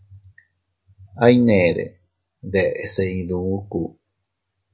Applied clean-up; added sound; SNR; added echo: none; none; none; none.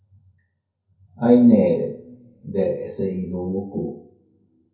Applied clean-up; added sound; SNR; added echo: none; none; none; reverberation time 0.6 s.